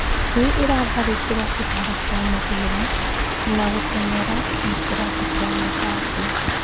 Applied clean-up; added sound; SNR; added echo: none; Rain; -4 dB; none.